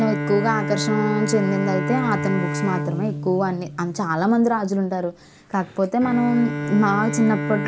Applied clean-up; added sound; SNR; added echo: none; Bowed string instrument; 6 dB; none.